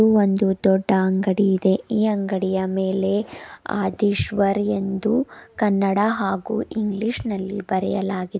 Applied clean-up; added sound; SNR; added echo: none; none; none; none.